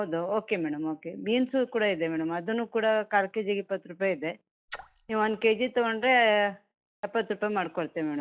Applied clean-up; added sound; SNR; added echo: classical method log-MMSE.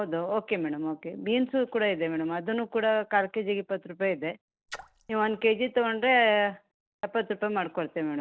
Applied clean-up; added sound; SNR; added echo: neural separator model SepFormer DNS4.